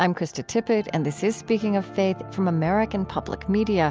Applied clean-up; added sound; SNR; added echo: none; none; none; none.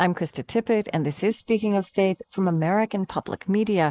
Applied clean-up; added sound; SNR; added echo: neural mask model Resemble Enhance denoiser.